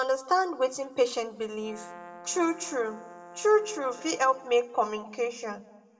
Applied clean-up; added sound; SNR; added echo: none; Brass instrument; 18 dB; reverberation time 1.0 s.